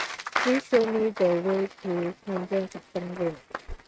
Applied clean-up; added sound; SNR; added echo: neural mask model RNNoise.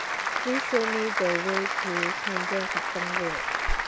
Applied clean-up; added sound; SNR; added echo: none; Applause; -3 dB; none.